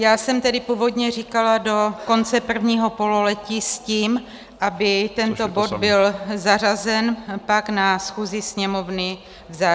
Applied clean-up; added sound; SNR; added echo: none; none; none; none.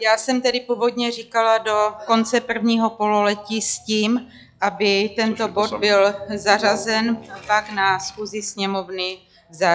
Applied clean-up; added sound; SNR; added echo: classical method log-MMSE.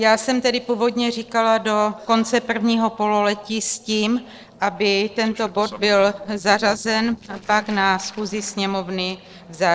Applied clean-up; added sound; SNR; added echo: neural separator model SepFormer DNS4.